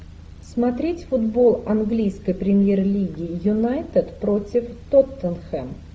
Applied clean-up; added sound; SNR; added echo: none; none; none; none.